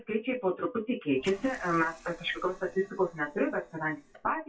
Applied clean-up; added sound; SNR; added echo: classical method WPE with log-MMSE.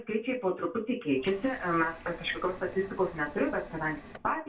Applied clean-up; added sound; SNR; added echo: none; Liquid; 16 dB; reverberation time 0.2 s.